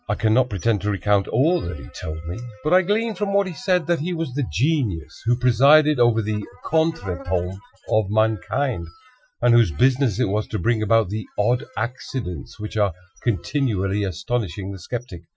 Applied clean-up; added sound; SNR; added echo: classical method Wiener filter.